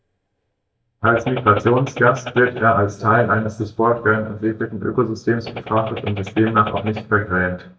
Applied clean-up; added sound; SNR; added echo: neural mask model DeepFilterNet 3.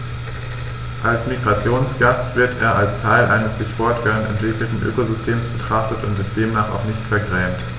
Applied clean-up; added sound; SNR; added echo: none; none; none; none.